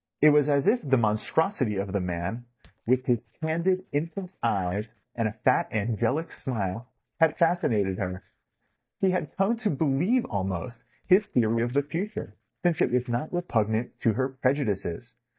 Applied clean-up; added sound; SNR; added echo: neural mask model DeepFilterNet 3.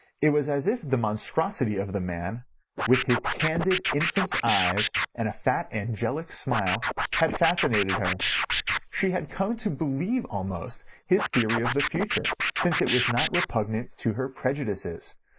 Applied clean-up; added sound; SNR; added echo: neural mask model Resemble Enhance denoiser.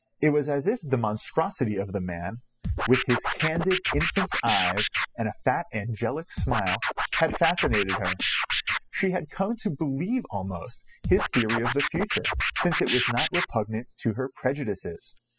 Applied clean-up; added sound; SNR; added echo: classical method spectral subtraction.